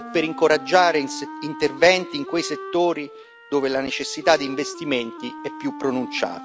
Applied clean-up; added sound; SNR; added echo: none; Wind instrument, woodwind instrument; 14 dB; none.